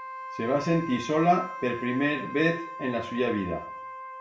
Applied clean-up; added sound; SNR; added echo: none; Wind instrument, woodwind instrument; 11 dB; reverberation time 0.4 s.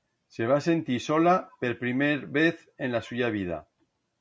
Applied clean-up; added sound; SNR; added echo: none; none; none; none.